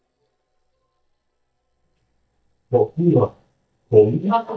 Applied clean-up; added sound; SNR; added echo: neural mask model DeepFilterNet 3.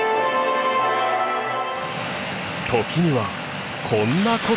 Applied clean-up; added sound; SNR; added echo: none; none; none; none.